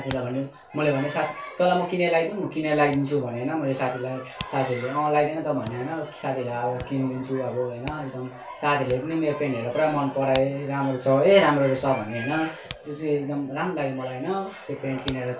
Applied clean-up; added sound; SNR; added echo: none; Hands; 17 dB; reverberation time 0.2 s.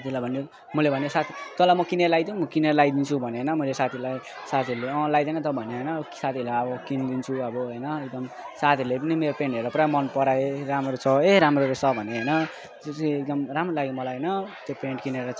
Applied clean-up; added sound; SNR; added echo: none; none; none; none.